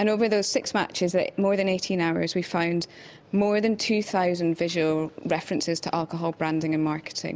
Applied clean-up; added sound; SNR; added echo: none; none; none; none.